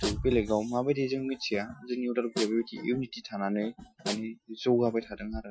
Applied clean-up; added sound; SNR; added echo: classical method Wiener filter.